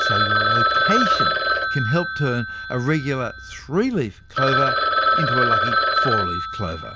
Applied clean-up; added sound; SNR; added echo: none; Telephone; -4 dB; none.